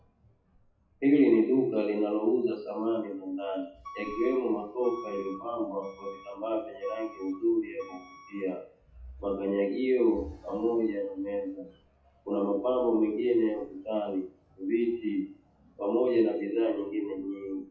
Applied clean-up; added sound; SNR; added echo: classical method WPE with log-MMSE.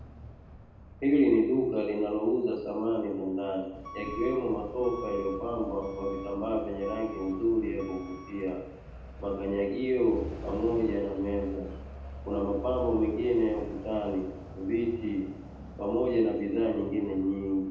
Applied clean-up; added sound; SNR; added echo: none; Alarm / Truck; 14 dB; reverberation time 0.8 s.